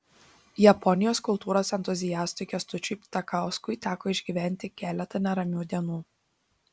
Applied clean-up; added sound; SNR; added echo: none; none; none; none.